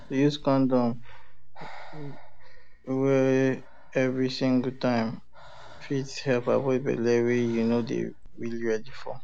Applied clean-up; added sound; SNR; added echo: none; Breathing; 10 dB; none.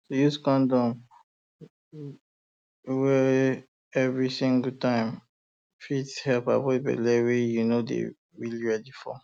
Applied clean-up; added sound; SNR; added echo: none; none; none; none.